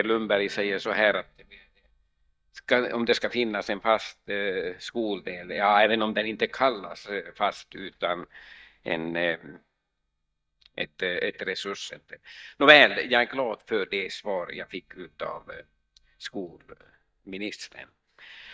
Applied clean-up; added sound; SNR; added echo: neural mask model DeepFilterNet 3.